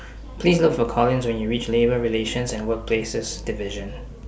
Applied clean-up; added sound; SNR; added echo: none; none; none; none.